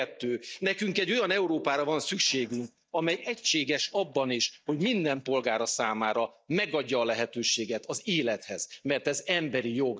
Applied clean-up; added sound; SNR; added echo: neural mask model DeepFilterNet 3.